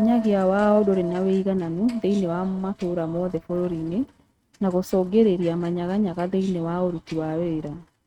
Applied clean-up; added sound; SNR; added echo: neural mask model RNNoise.